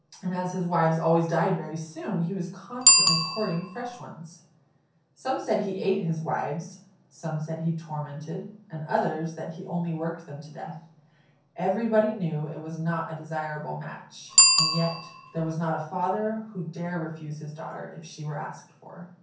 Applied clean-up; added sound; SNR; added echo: none; Bicycle bell; 1 dB; reverberation time 0.6 s.